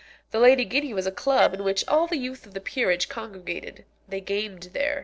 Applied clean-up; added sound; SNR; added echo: neural separator model SepFormer DNS4.